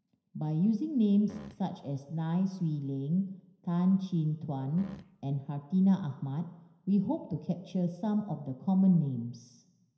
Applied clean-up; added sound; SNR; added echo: none; Fart; 19 dB; reverberation time 0.9 s.